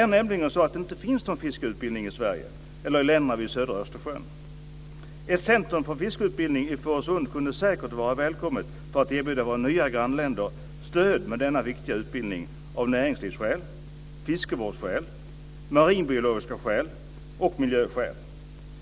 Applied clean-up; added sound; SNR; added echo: none; none; none; none.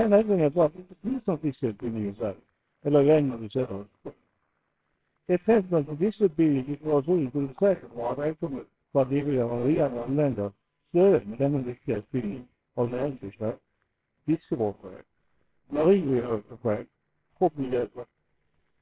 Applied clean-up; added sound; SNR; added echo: neural separator model SepFormer WHAMR!.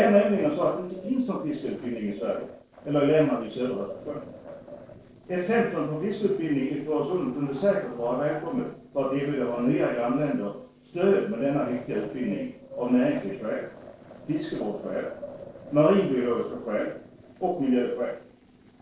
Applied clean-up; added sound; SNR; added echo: neural separator model SepFormer DNS4.